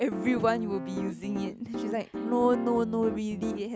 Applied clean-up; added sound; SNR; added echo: none; Piano; 7 dB; none.